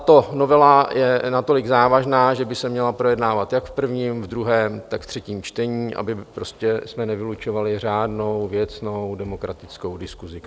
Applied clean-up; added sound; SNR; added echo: none; none; none; none.